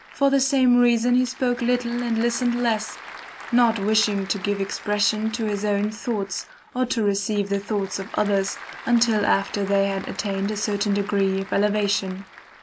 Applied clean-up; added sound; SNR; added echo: none; Applause / Crowd; 18 dB; none.